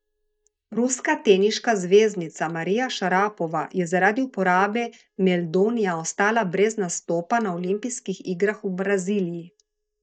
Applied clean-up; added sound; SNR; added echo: neural mask model DeepFilterNet 3.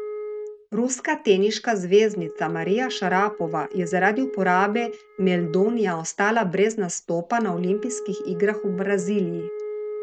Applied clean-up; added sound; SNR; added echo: neural mask model RNNoise.